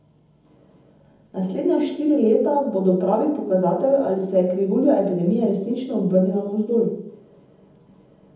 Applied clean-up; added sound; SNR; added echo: none; none; none; reverberation time 0.8 s.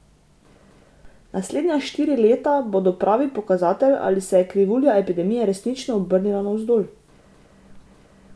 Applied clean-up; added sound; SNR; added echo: none; none; none; none.